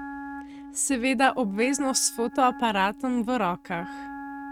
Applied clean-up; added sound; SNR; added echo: neural mask model RNNoise.